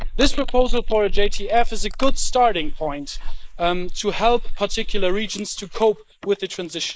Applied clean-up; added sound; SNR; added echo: neural mask model Resemble Enhance denoiser.